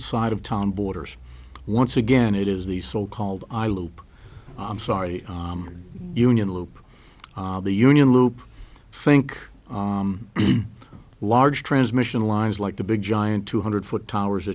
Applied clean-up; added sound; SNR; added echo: none; none; none; none.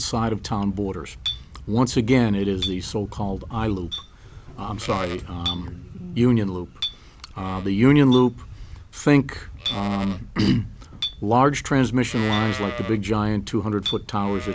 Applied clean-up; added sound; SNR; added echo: none; Chink, clink + Livestock, farm animals, working animals; 12 dB; none.